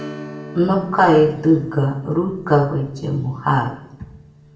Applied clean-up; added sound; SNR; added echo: none; Strum; 18 dB; reverberation time 0.7 s.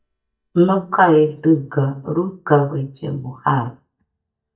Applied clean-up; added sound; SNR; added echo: neural mask model DeepFilterNet 3.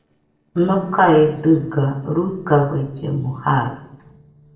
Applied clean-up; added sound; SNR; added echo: neural separator model SepFormer DNS4.